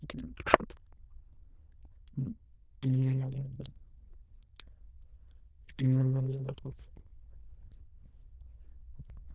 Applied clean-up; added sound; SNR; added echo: neural diffusion model UNIVERSE++.